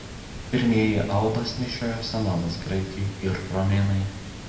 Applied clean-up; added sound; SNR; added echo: none; Water; 12 dB; reverberation time 1.3 s.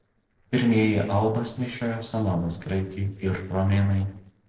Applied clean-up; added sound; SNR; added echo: neural separator model SepFormer DNS4.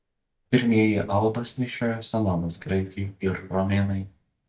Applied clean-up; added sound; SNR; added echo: neural mask model DeepFilterNet 3.